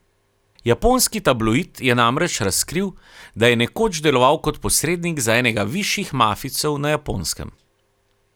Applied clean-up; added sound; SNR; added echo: none; none; none; none.